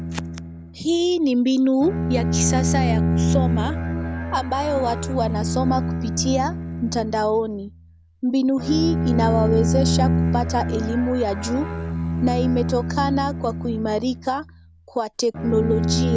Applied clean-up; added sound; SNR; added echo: none; Bowed string instrument; 1 dB; none.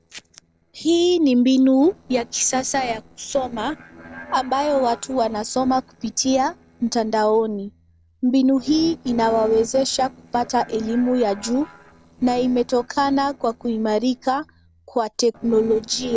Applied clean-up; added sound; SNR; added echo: neural separator model SepFormer DNS4.